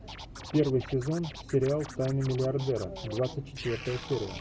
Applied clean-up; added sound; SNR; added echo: none; Scratching (performance technique); 15 dB; none.